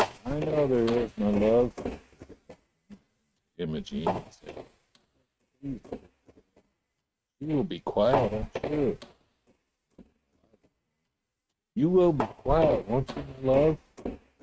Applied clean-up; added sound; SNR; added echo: neural mask model RNNoise.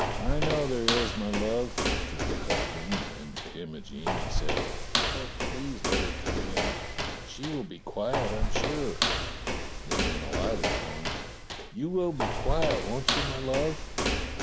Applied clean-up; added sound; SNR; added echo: none; Walk, footsteps; -4 dB; none.